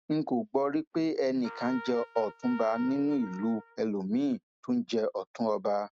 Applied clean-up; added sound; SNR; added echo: neural mask model RNNoise.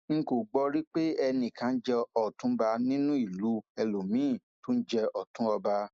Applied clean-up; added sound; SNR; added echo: neural mask model Resemble Enhance denoiser.